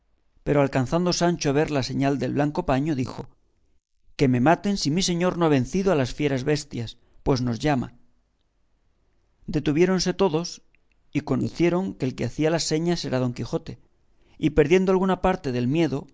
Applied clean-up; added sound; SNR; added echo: neural mask model Resemble Enhance denoiser.